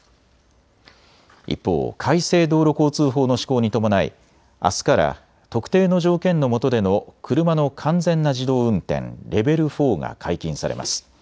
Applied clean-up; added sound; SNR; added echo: none; none; none; none.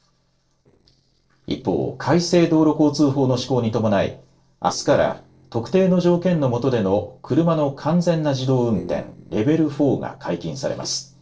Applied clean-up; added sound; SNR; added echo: neural separator model SepFormer DNS4.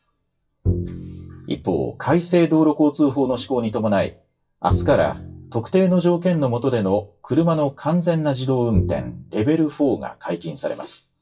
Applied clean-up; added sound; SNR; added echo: classical method WPE with log-MMSE.